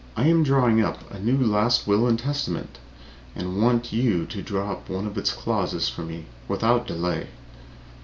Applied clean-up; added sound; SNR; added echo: none; none; none; none.